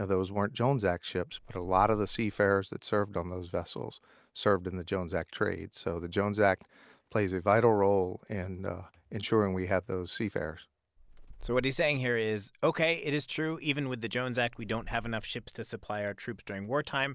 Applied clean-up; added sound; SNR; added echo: none; Bird; 14 dB; none.